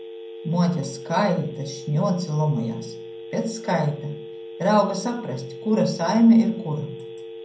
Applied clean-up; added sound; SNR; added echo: none; Telephone; 14 dB; reverberation time 0.5 s.